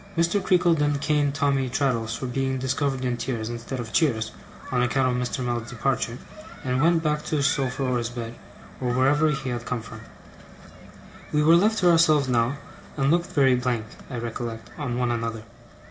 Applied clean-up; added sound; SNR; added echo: none; none; none; reverberation time 0.6 s.